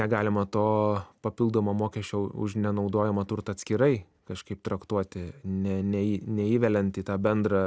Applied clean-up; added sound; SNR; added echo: none; none; none; none.